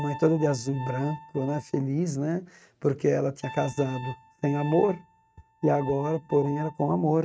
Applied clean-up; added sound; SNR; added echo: neural mask model RNNoise.